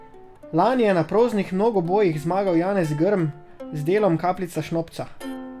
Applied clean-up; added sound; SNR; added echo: none; Plucked string instrument; 19 dB; none.